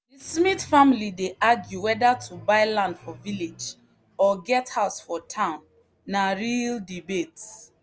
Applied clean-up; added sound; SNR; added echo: none; none; none; none.